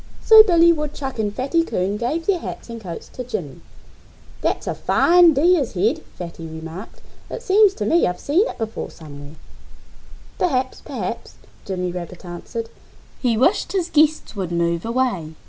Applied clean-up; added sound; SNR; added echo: none; Wind; 10 dB; none.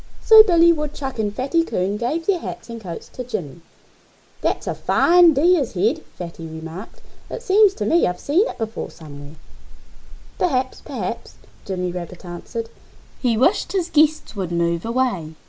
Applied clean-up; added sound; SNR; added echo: neural mask model Resemble Enhance denoiser.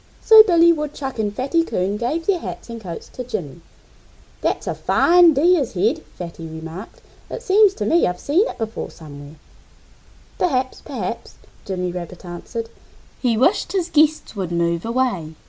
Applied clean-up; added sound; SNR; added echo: none; none; none; none.